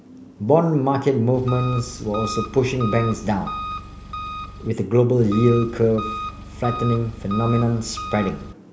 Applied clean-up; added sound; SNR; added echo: none; Engine; 10 dB; none.